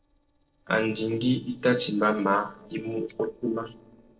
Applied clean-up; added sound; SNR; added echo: neural separator model SepFormer DNS4.